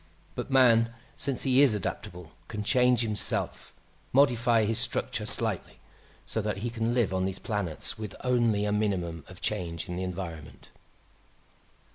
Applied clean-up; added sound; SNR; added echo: none; none; none; none.